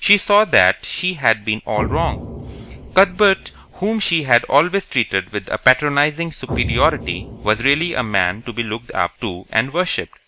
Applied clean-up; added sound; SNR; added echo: none; Explosion; 12 dB; none.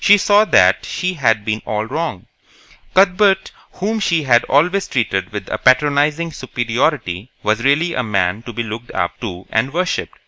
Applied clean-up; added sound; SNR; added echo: none; none; none; none.